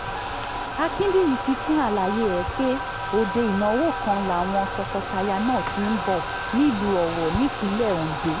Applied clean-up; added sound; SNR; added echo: none; Bathtub (filling or washing); 4 dB; none.